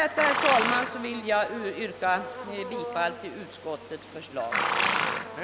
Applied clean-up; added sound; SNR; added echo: none; Livestock, farm animals, working animals; 1 dB; none.